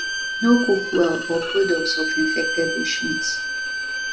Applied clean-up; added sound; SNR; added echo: none; Bowed string instrument; 3 dB; none.